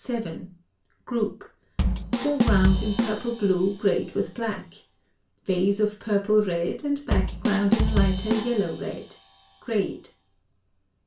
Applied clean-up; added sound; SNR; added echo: none; Bass drum / Drum kit; 1 dB; reverberation time 0.3 s.